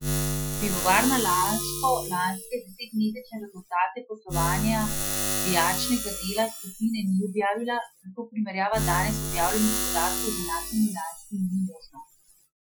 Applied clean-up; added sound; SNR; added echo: classical method Wiener filter.